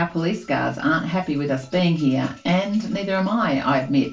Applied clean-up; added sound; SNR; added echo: none; none; none; reverberation time 0.3 s.